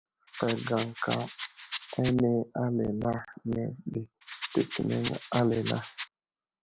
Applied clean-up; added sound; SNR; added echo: none; Rattle; 10 dB; none.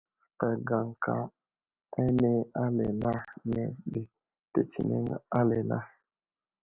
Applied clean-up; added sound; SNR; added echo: none; none; none; none.